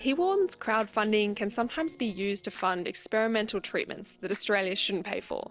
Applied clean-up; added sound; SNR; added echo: neural separator model SepFormer DNS4.